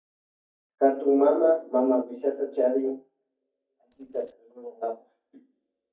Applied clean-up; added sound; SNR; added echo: neural mask model DeepFilterNet 3.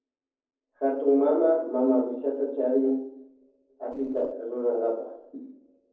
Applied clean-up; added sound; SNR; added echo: neural separator model SepFormer DNS4.